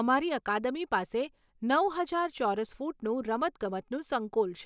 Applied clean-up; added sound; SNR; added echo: none; none; none; none.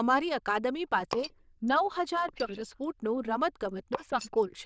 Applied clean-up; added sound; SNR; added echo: neural diffusion model UNIVERSE++.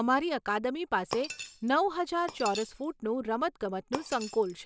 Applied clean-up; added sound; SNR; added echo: none; Shatter; 14 dB; none.